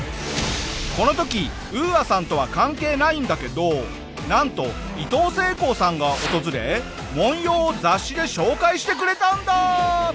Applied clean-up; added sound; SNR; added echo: none; Fire; 7 dB; none.